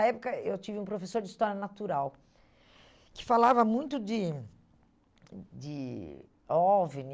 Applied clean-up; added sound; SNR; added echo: none; none; none; none.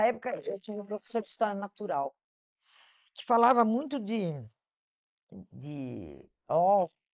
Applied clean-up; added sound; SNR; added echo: neural mask model Resemble Enhance denoiser.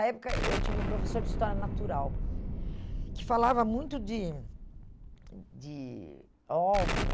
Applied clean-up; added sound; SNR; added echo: none; Explosion; 1 dB; none.